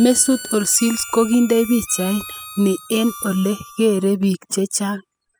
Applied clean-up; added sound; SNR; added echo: classical method spectral subtraction.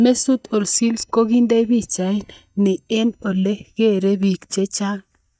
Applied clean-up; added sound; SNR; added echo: neural mask model DeepFilterNet 3.